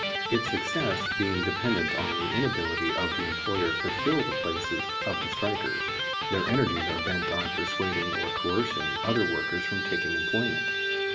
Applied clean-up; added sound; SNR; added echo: none; Electric guitar; -1 dB; reverberation time 1.0 s.